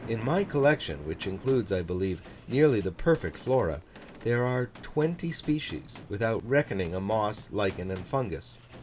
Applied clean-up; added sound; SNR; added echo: none; Gunshot, gunfire + Thunder; 19 dB; none.